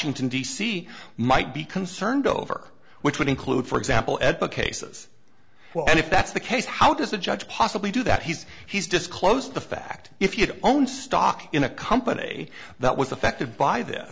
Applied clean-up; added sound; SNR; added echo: none; none; none; none.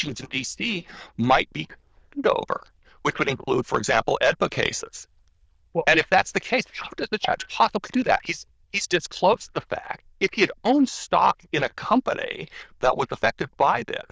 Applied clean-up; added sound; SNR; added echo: neural diffusion model UNIVERSE++.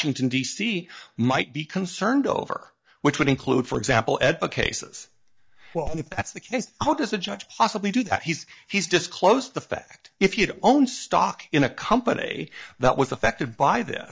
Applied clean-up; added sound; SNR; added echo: neural mask model DeepFilterNet 3.